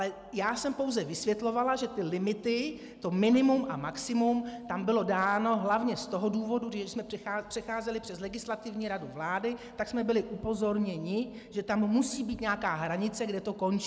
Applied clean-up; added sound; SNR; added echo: none; none; none; none.